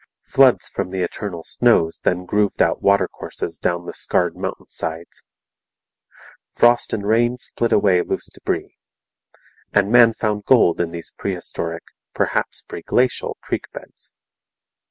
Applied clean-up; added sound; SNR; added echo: none; none; none; none.